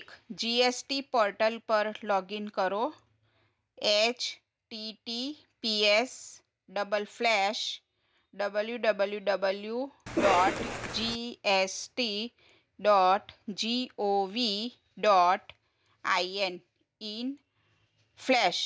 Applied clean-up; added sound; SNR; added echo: none; Cough; 1 dB; none.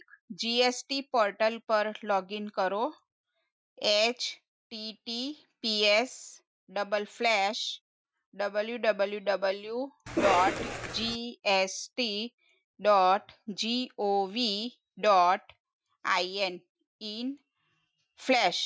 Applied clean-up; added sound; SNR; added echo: classical method Wiener filter.